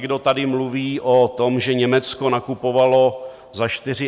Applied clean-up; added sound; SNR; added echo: none; none; none; none.